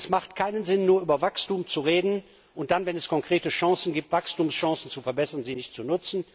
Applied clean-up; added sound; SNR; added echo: none; none; none; none.